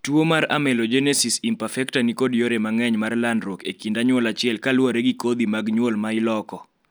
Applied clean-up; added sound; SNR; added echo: none; none; none; none.